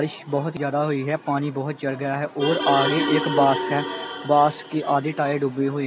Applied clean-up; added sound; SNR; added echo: none; none; none; none.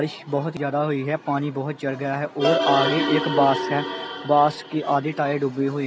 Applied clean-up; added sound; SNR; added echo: none; Bowed string instrument; 8 dB; none.